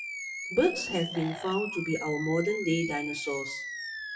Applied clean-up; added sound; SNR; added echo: classical method WPE with log-MMSE.